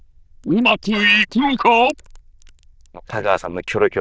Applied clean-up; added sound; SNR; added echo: neural diffusion model UNIVERSE++.